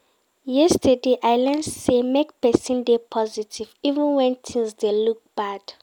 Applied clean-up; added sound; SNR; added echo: none; none; none; none.